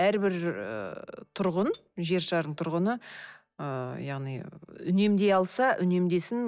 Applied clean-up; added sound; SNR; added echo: neural mask model DeepFilterNet 3.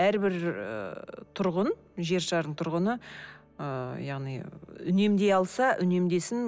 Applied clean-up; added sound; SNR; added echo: none; none; none; none.